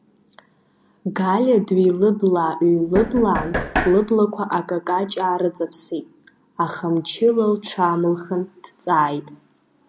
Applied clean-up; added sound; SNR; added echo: none; Knock; 5 dB; none.